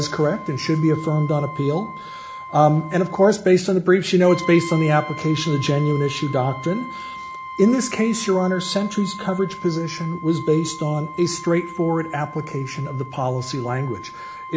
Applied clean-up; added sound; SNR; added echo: none; Brass instrument; 14 dB; none.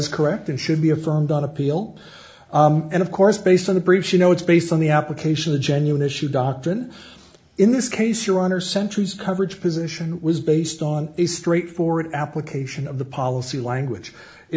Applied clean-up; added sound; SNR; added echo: none; none; none; none.